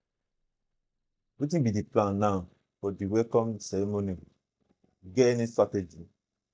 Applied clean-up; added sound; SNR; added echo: neural mask model DeepFilterNet 3.